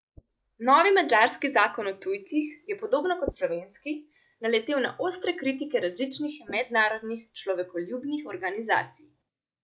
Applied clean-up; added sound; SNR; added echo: neural mask model DeepFilterNet 3.